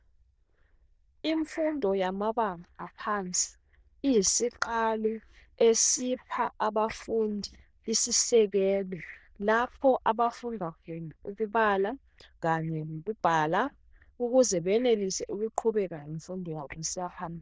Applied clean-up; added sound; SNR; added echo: neural diffusion model UNIVERSE++.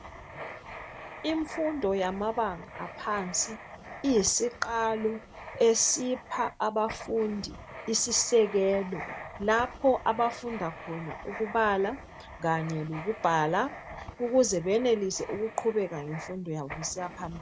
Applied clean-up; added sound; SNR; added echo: none; Writing; 14 dB; none.